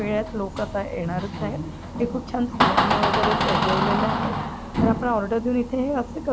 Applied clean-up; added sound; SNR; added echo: none; Door; -2 dB; none.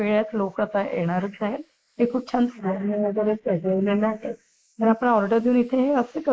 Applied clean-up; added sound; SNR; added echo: neural mask model Resemble Enhance denoiser.